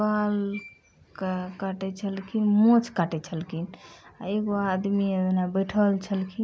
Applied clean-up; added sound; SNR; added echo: none; none; none; none.